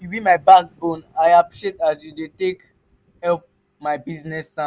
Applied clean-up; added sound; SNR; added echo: none; none; none; none.